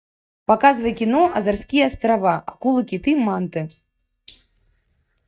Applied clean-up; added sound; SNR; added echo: neural mask model DeepFilterNet 3.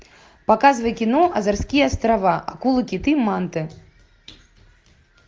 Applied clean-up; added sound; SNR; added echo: none; none; none; none.